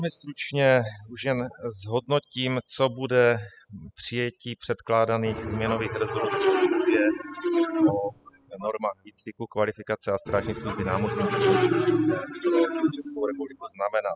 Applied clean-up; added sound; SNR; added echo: classical method spectral subtraction.